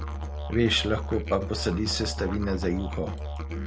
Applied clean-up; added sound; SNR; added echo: none; Musical instrument; 4 dB; none.